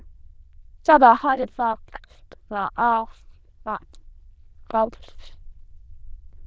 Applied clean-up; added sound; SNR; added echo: neural diffusion model UNIVERSE++.